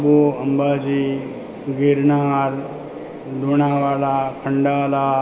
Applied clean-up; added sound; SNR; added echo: none; none; none; reverberation time 2.9 s.